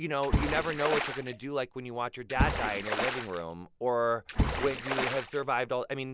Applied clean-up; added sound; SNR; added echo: none; Water / Splash, splatter; 1 dB; none.